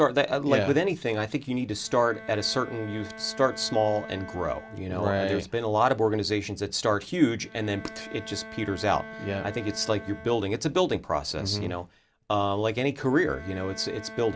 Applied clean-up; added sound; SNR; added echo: none; Bowed string instrument; 18 dB; none.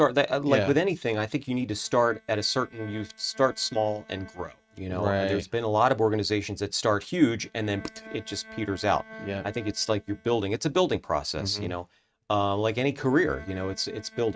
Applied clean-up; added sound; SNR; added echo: neural mask model RNNoise.